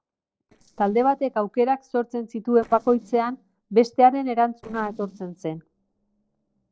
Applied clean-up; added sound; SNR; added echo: neural separator model SepFormer DNS4.